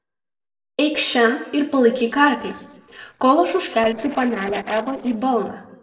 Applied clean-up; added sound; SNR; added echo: neural separator model SepFormer DNS4.